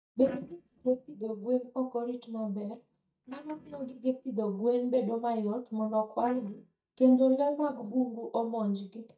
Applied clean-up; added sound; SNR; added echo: neural mask model DeepFilterNet 3.